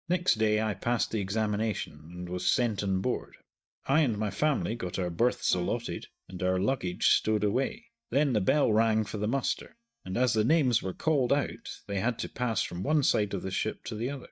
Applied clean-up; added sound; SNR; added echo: neural mask model DeepFilterNet 3.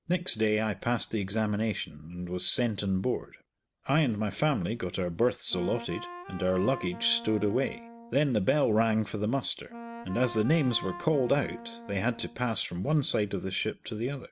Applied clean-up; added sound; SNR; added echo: none; Wind instrument, woodwind instrument; 14 dB; none.